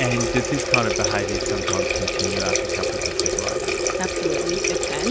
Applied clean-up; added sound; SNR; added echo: none; Water tap, faucet; -5 dB; none.